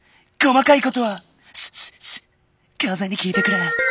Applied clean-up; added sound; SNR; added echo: none; Alarm; 17 dB; none.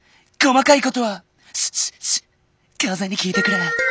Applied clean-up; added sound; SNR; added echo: none; none; none; none.